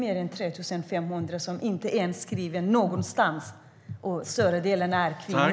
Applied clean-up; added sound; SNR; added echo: none; none; none; none.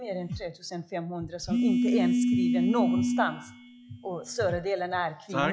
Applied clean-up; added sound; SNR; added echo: classical method log-MMSE.